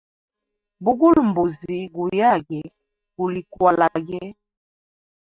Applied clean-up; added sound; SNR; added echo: neural mask model DeepFilterNet 3.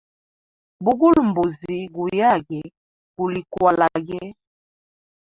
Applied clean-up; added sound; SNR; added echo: none; none; none; none.